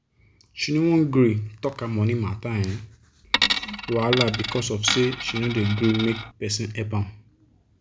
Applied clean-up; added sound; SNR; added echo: none; Coin (dropping); 3 dB; none.